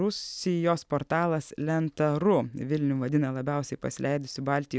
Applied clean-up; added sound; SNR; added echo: none; none; none; none.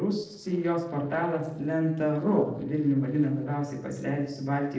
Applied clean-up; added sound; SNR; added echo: neural separator model SepFormer DNS4.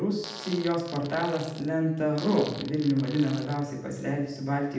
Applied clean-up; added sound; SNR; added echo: none; Fart; 16 dB; reverberation time 0.8 s.